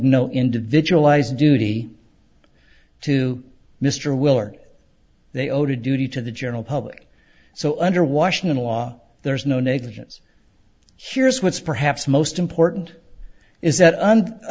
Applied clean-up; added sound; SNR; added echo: none; none; none; none.